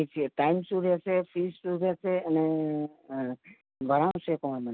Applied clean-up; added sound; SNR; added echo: none; none; none; none.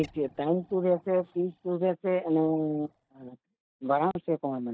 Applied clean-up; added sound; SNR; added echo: neural mask model DeepFilterNet 3.